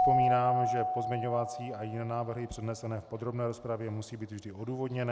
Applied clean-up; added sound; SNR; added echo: none; Keyboard (musical); -1 dB; none.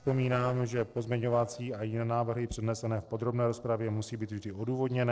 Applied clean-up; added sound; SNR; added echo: neural separator model SepFormer DNS4.